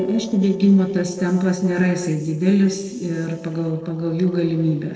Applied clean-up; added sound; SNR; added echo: neural separator model SepFormer DNS4.